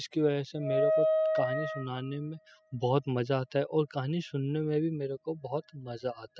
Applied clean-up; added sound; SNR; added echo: classical method spectral subtraction.